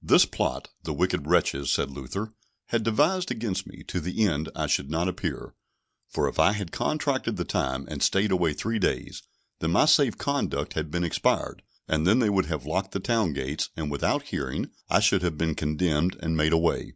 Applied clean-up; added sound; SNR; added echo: none; none; none; none.